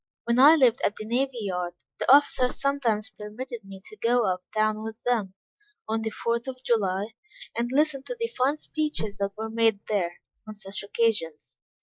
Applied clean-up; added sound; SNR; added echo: neural mask model Resemble Enhance denoiser.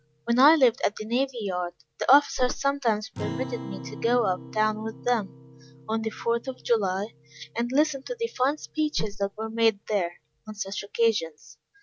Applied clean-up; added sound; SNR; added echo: none; Acoustic guitar; 17 dB; none.